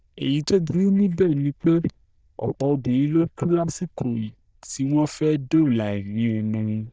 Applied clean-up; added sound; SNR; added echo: neural diffusion model UNIVERSE++.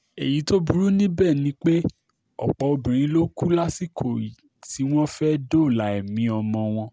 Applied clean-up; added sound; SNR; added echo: none; none; none; none.